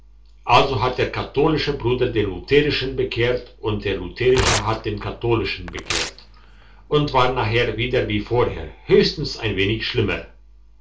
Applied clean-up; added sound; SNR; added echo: none; Tearing; 8 dB; reverberation time 0.3 s.